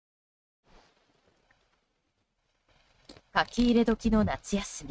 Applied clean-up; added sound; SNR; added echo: neural mask model RNNoise.